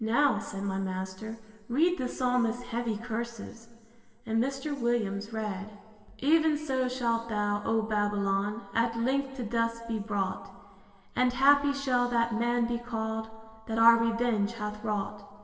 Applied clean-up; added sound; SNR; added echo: none; none; none; reverberation time 1.9 s.